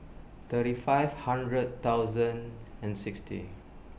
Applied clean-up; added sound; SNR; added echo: none; none; none; none.